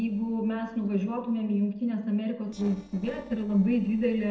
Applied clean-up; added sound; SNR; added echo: neural separator model SepFormer DNS4.